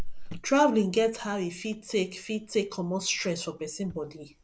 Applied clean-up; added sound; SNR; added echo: none; Cricket; 11 dB; none.